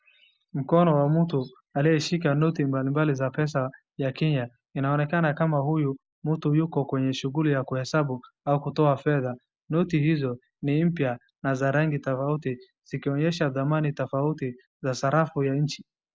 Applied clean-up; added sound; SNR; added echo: none; none; none; none.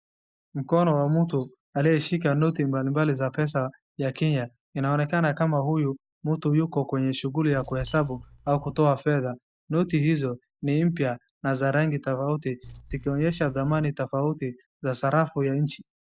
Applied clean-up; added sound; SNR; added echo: neural mask model DeepFilterNet 3.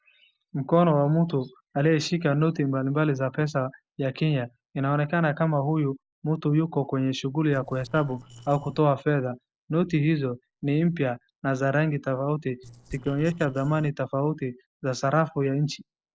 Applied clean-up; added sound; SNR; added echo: neural separator model SepFormer DNS4.